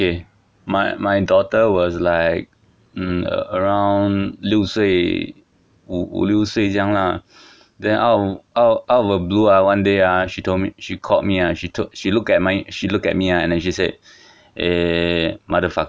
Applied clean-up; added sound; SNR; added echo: none; none; none; none.